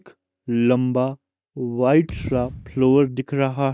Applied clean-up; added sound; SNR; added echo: neural mask model DeepFilterNet 3.